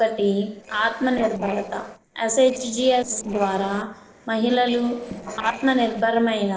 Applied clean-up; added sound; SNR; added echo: neural separator model SepFormer DNS4.